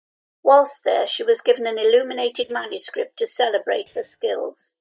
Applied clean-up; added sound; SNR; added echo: neural mask model DeepFilterNet 3.